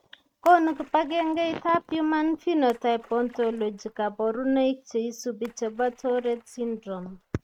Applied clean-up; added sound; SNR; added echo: neural mask model RNNoise.